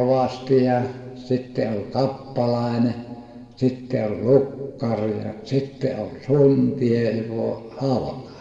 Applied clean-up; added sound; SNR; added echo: none; none; none; reverberation time 1.6 s.